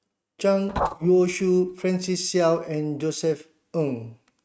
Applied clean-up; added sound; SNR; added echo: neural mask model RNNoise.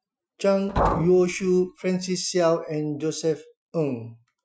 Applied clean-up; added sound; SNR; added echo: classical method Wiener filter.